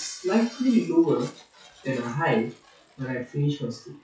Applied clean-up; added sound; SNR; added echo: classical method WPE with log-MMSE.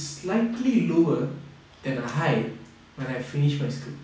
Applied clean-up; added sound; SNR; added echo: none; none; none; none.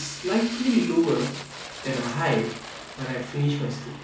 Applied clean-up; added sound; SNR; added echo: none; Fire; 13 dB; reverberation time 0.2 s.